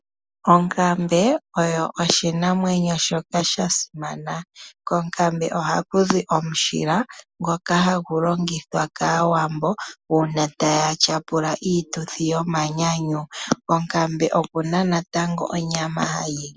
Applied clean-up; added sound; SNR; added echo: none; none; none; none.